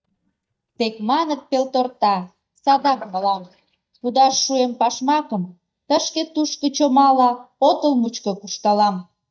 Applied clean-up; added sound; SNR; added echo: neural mask model DeepFilterNet 3.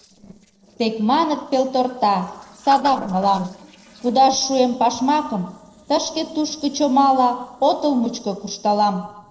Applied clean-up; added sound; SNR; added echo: neural separator model SepFormer DNS4.